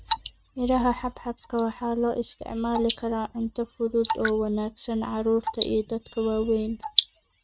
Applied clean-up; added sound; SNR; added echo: neural mask model RNNoise.